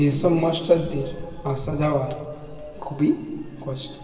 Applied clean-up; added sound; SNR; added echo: none; Bowed string instrument; 17 dB; reverberation time 2.5 s.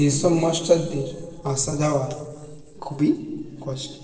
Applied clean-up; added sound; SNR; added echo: neural separator model SepFormer DNS4.